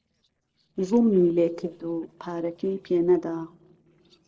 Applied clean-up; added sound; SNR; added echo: neural separator model SepFormer DNS4.